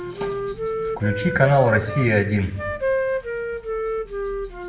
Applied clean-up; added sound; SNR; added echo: none; Wind instrument, woodwind instrument; 3 dB; reverberation time 0.6 s.